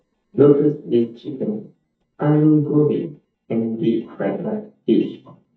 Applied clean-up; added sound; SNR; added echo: neural mask model DeepFilterNet 3.